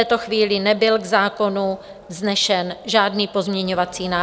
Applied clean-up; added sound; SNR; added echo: none; none; none; none.